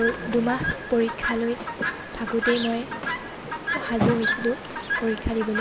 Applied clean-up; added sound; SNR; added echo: none; Chirp, tweet; 2 dB; none.